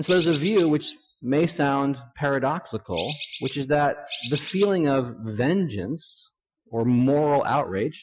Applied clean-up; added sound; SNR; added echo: classical method Wiener filter.